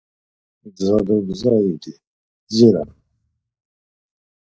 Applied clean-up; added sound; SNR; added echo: neural mask model DeepFilterNet 3.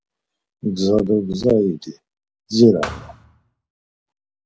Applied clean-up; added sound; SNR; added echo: none; Thump, thud; 14 dB; none.